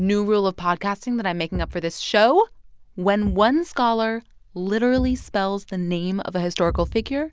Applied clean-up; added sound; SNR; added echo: none; Thump, thud; 15 dB; none.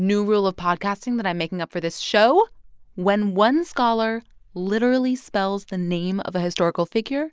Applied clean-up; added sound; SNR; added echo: neural mask model Resemble Enhance denoiser.